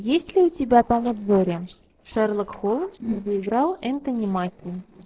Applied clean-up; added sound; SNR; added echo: neural separator model SepFormer DNS4.